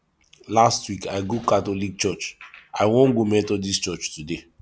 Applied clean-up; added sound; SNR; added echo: none; none; none; none.